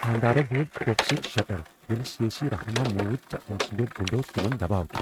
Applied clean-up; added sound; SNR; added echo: neural mask model RNNoise.